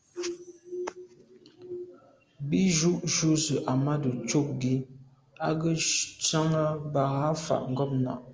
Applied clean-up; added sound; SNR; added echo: none; none; none; none.